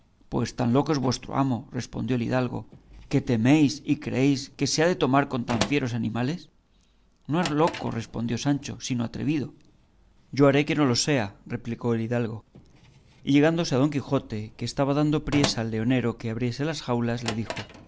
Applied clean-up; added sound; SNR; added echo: none; Drawer open or close; 16 dB; none.